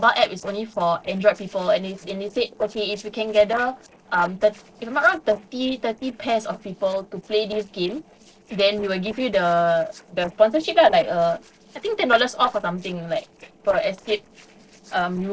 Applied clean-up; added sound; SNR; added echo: neural separator model SepFormer DNS4.